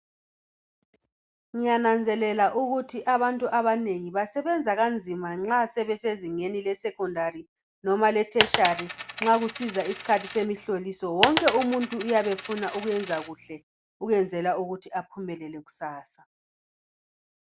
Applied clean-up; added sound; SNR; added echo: none; Coin (dropping); 5 dB; none.